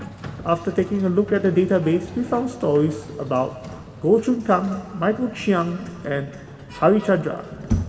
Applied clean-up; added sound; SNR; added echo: none; Sliding door; 12 dB; reverberation time 2.5 s.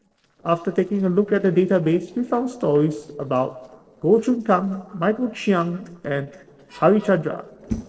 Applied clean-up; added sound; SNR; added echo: neural separator model SepFormer DNS4.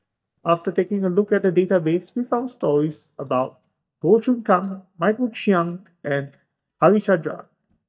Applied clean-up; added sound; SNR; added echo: neural mask model DeepFilterNet 3.